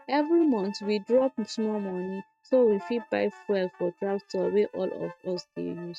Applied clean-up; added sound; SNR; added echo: neural mask model RNNoise.